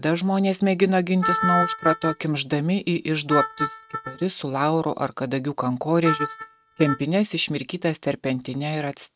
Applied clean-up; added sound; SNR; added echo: neural mask model RNNoise.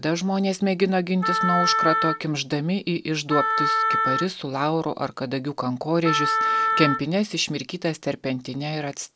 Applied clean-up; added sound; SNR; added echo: none; Wind instrument, woodwind instrument; 0 dB; none.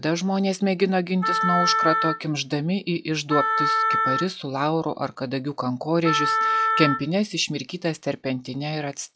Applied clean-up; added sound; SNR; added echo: classical method log-MMSE.